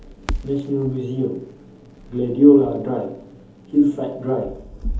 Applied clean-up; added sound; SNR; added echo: none; Crackle; 11 dB; reverberation time 0.7 s.